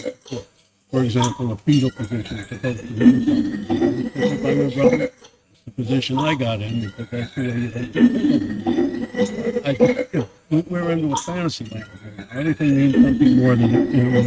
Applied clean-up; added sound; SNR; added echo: neural mask model RNNoise.